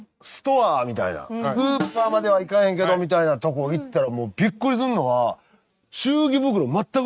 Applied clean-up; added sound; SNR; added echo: neural mask model RNNoise.